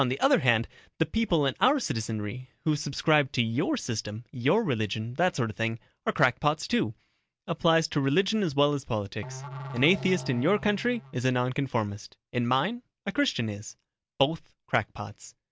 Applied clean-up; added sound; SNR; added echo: none; Musical instrument; 12 dB; none.